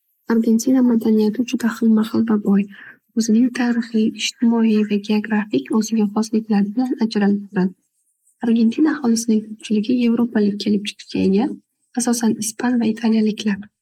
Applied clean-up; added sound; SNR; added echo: neural mask model Resemble Enhance denoiser.